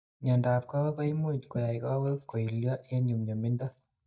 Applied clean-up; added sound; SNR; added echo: neural mask model DeepFilterNet 3.